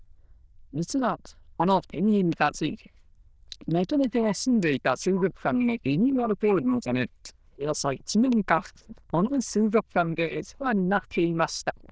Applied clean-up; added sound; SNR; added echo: neural diffusion model UNIVERSE++.